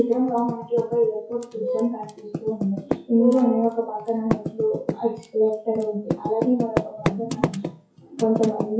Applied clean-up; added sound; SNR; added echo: classical method WPE with log-MMSE.